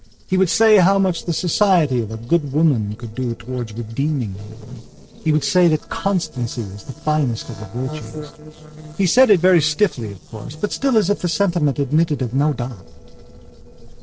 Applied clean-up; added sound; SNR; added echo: neural separator model SepFormer DNS4.